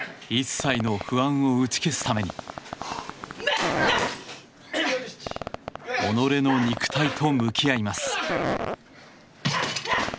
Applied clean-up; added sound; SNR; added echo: none; Fart; 9 dB; none.